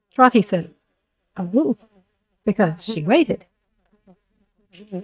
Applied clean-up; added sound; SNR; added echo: neural mask model DeepFilterNet 3.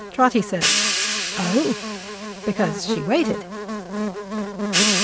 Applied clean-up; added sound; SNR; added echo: none; Buzz + Hi-hat; -1 dB; none.